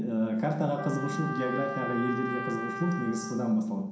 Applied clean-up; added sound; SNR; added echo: none; Trumpet; 8 dB; reverberation time 0.6 s.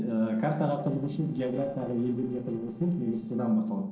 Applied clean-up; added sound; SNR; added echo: neural separator model SepFormer DNS4.